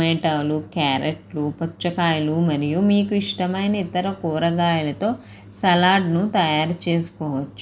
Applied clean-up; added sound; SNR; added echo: none; none; none; none.